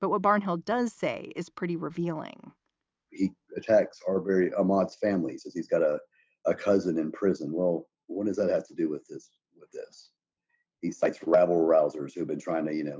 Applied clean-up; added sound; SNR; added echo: none; none; none; none.